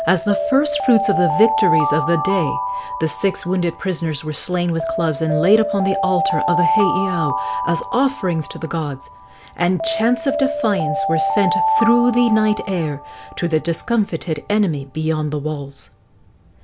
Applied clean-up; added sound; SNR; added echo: none; Alarm; 3 dB; none.